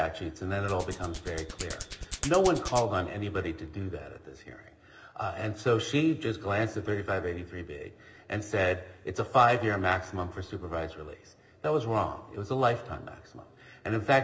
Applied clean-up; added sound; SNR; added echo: none; Hands; 10 dB; reverberation time 2.7 s.